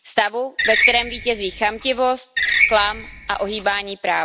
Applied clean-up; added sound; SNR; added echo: none; Screech; 1 dB; none.